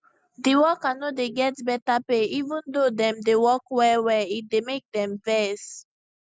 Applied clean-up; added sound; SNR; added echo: none; none; none; none.